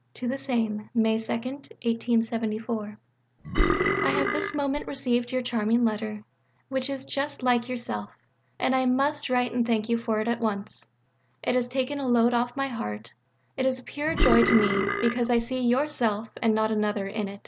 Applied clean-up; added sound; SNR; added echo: none; Burping, eructation; -1 dB; none.